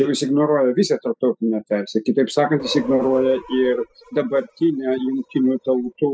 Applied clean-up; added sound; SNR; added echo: classical method spectral subtraction.